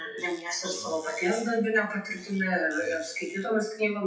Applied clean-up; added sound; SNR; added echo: classical method WPE with log-MMSE.